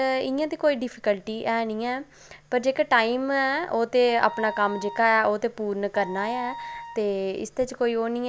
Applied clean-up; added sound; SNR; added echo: none; Wind instrument, woodwind instrument; 12 dB; none.